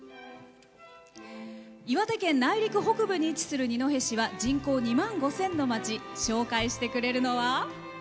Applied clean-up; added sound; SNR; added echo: none; none; none; none.